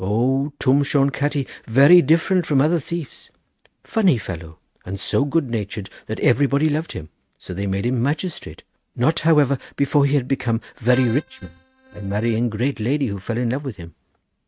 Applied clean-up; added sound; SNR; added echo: neural mask model RNNoise.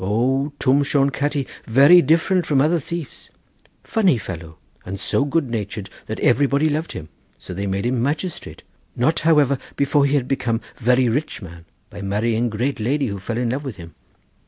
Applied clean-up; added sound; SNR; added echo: none; none; none; none.